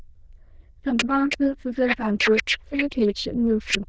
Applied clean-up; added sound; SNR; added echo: neural diffusion model UNIVERSE++.